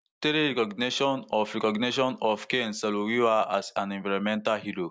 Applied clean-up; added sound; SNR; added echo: none; none; none; none.